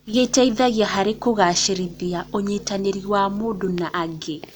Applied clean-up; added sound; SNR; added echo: none; none; none; none.